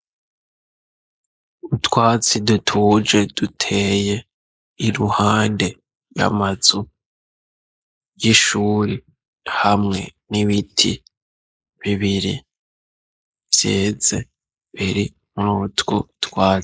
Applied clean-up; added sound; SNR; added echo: neural mask model Resemble Enhance denoiser.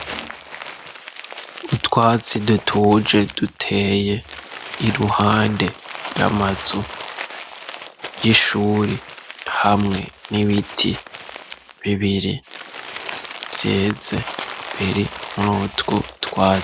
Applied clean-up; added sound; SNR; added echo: none; Crumpling, crinkling; 12 dB; none.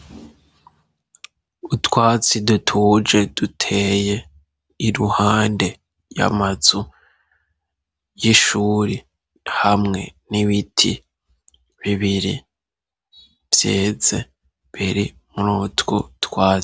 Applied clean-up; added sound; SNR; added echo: none; none; none; none.